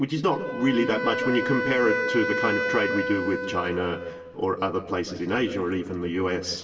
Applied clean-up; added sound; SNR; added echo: none; Wind instrument, woodwind instrument; 5 dB; reverberation time 1.4 s.